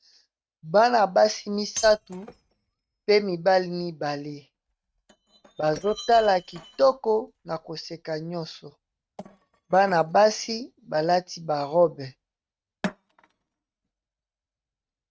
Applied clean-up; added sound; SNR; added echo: neural mask model RNNoise.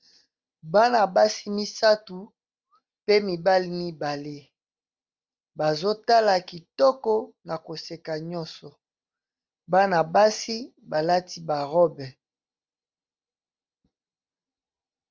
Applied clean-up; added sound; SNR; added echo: none; none; none; none.